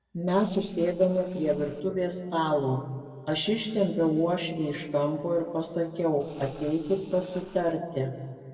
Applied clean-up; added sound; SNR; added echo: neural separator model SepFormer DNS4.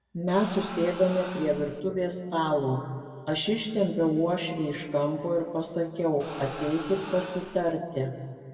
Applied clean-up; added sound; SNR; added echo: none; Crowd; 13 dB; reverberation time 1.8 s.